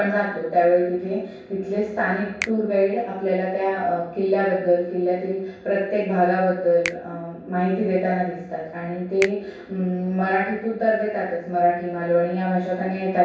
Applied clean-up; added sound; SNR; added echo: none; Finger snapping; 17 dB; reverberation time 0.7 s.